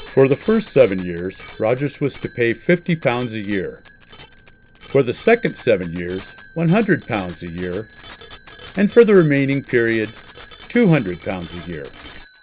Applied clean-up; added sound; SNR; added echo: none; Bicycle bell; 10 dB; none.